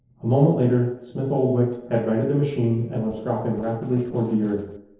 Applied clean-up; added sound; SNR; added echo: neural separator model SepFormer DNS4.